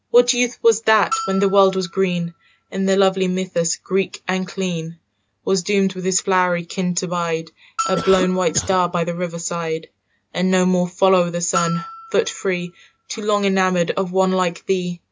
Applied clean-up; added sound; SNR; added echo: none; Cough + Bell; 11 dB; none.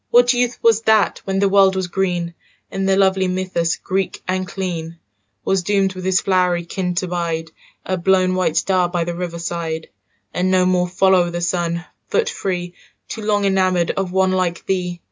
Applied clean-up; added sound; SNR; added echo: none; none; none; none.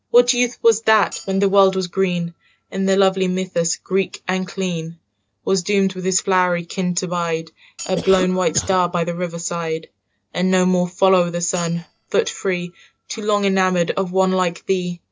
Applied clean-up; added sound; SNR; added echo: neural separator model SepFormer DNS4.